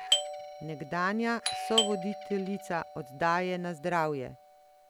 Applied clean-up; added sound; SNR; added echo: none; Doorbell; 4 dB; none.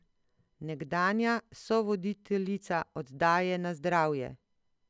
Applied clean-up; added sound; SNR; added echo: none; none; none; none.